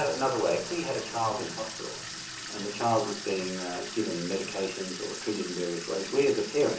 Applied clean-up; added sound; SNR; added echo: none; Sink (filling or washing) / Water tap, faucet; 9 dB; reverberation time 0.8 s.